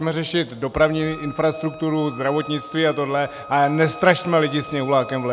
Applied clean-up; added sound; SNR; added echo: none; Wind instrument, woodwind instrument; 18 dB; none.